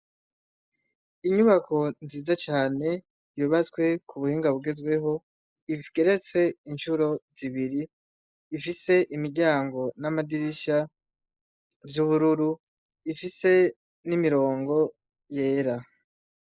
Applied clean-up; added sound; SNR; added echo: neural mask model Resemble Enhance denoiser.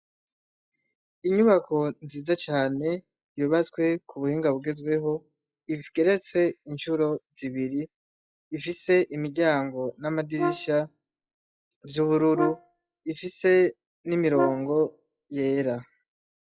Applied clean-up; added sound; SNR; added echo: classical method log-MMSE.